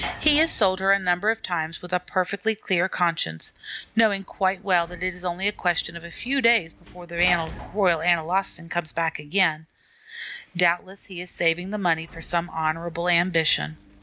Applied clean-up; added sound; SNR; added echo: none; Sliding door / Slam; 18 dB; none.